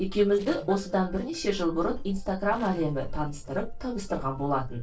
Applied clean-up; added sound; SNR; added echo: neural separator model SepFormer DNS4.